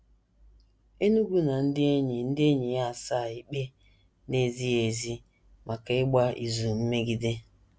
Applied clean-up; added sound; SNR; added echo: none; none; none; none.